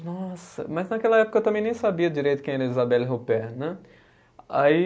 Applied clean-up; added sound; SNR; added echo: none; none; none; none.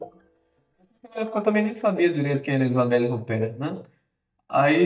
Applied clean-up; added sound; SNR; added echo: neural mask model DeepFilterNet 3.